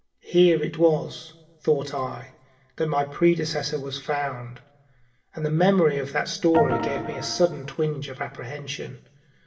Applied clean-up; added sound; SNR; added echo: none; Organ; 3 dB; reverberation time 0.6 s.